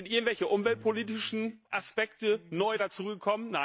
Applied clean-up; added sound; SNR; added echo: neural mask model DeepFilterNet 3.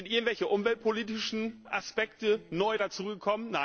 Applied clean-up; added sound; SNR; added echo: neural separator model SepFormer DNS4.